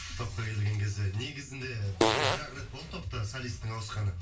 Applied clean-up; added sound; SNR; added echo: none; Fart; -3 dB; reverberation time 0.3 s.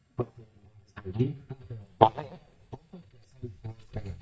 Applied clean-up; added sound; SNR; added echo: neural mask model DeepFilterNet 3.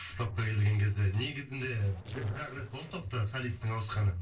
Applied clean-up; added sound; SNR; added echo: neural separator model SepFormer DNS4.